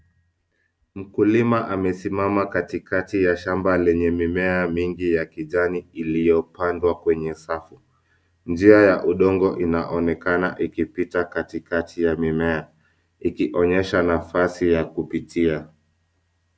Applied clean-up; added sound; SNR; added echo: none; none; none; none.